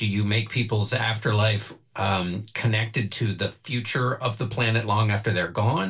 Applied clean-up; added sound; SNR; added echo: none; none; none; reverberation time 0.2 s.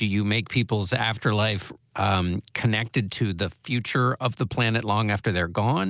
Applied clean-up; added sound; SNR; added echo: none; none; none; none.